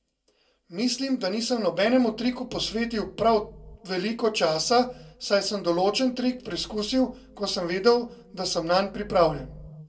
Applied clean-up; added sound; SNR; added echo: none; none; none; reverberation time 0.2 s.